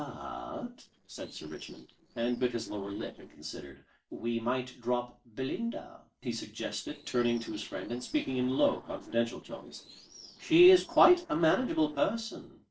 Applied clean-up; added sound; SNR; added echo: neural separator model SepFormer DNS4.